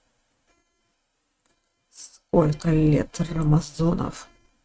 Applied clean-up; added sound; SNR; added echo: neural mask model RNNoise.